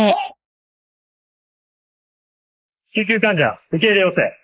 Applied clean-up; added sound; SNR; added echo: neural mask model Resemble Enhance denoiser.